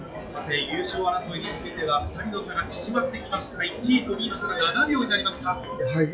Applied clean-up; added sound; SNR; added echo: classical method WPE with log-MMSE.